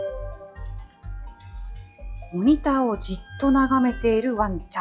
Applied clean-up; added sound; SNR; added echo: classical method log-MMSE.